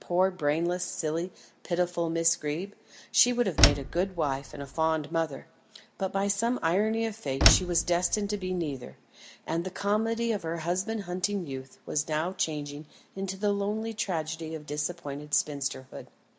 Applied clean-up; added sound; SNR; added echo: none; Slam; -2 dB; none.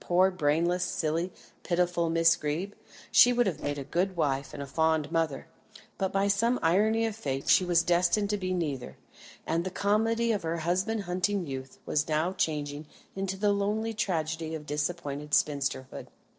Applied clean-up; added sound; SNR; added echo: neural separator model SepFormer DNS4.